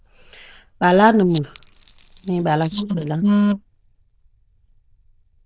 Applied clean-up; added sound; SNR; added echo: neural diffusion model UNIVERSE++.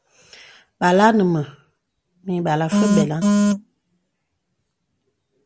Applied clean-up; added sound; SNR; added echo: none; none; none; none.